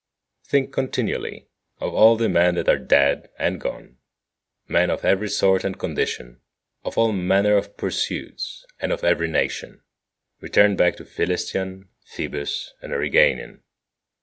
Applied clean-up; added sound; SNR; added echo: none; none; none; none.